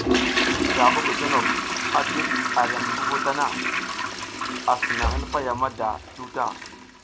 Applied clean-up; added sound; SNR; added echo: none; Toilet flush; -2 dB; none.